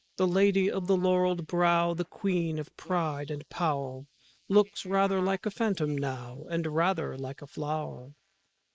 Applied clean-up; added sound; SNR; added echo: neural mask model Resemble Enhance denoiser.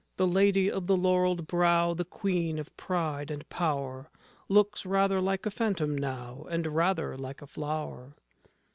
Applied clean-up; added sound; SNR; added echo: none; none; none; none.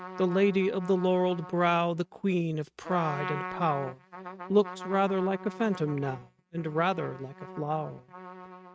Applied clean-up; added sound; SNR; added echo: neural mask model RNNoise.